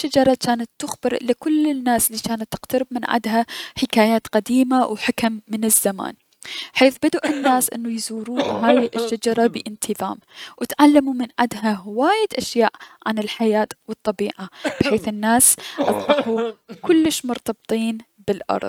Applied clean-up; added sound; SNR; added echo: neural mask model RNNoise.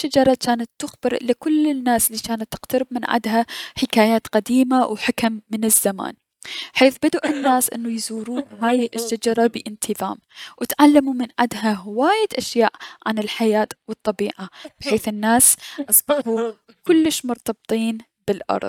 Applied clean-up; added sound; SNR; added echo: neural mask model DeepFilterNet 3.